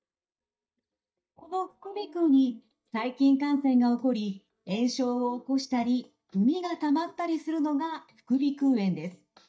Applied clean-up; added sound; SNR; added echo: neural mask model DeepFilterNet 3.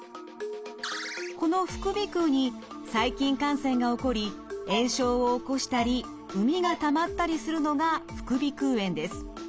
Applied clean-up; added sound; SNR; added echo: none; none; none; none.